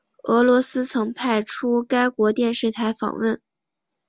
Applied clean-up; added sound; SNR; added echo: none; none; none; none.